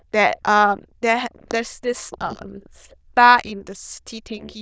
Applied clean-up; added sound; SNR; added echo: neural diffusion model UNIVERSE++.